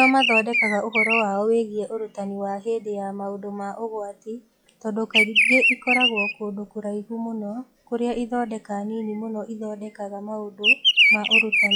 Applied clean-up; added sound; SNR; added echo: classical method log-MMSE.